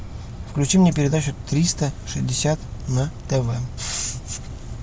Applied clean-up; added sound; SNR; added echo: none; none; none; none.